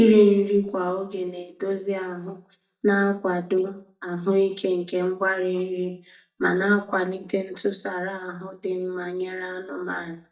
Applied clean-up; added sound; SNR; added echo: neural mask model DeepFilterNet 3.